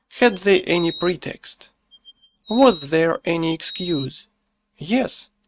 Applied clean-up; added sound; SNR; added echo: neural mask model RNNoise.